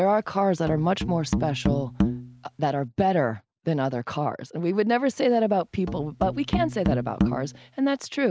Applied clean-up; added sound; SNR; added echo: none; Musical instrument; 5 dB; none.